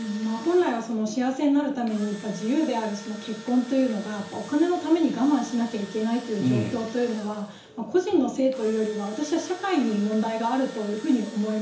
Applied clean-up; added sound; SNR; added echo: none; Engine / Drill; 19 dB; reverberation time 0.7 s.